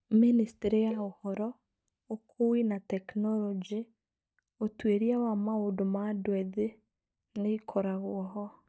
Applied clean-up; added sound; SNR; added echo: neural mask model DeepFilterNet 3.